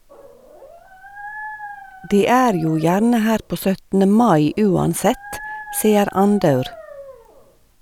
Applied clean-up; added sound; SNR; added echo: none; Dog; 18 dB; none.